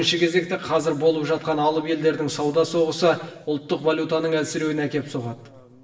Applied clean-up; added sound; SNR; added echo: none; none; none; reverberation time 0.9 s.